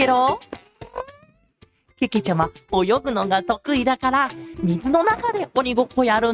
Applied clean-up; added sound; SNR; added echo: neural mask model RNNoise.